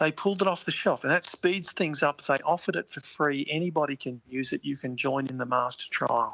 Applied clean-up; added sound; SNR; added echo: none; none; none; none.